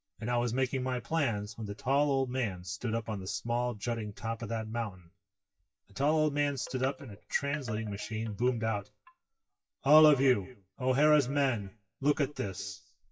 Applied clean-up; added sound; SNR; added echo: classical method WPE with log-MMSE.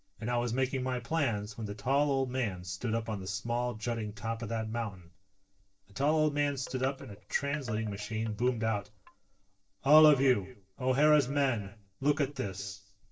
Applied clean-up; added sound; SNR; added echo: neural separator model SepFormer DNS4.